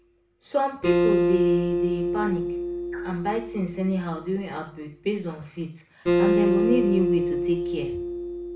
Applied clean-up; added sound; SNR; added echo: none; Acoustic guitar; -3 dB; reverberation time 0.4 s.